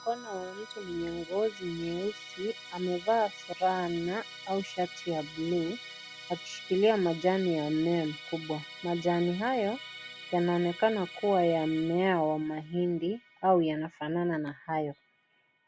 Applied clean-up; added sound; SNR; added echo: none; Musical instrument; 16 dB; none.